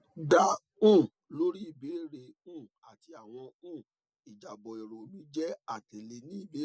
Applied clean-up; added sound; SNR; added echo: none; none; none; none.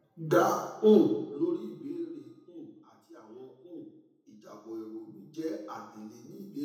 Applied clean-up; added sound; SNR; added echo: none; none; none; reverberation time 0.9 s.